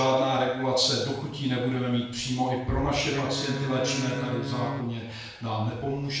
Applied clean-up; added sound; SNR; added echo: none; Wind instrument, woodwind instrument; 7 dB; reverberation time 0.7 s.